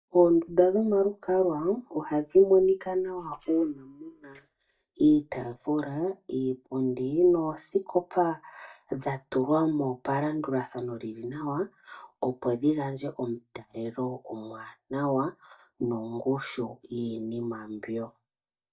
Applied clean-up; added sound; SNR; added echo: neural mask model DeepFilterNet 3.